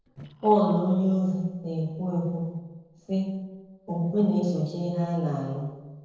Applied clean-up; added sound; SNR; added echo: neural separator model SepFormer DNS4.